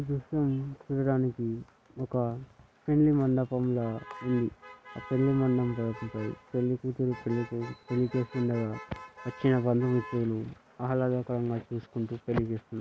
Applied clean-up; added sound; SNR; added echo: none; Motor vehicle (road); 20 dB; none.